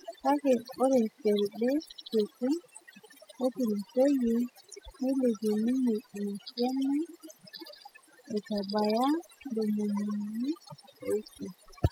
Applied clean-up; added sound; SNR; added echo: classical method spectral subtraction.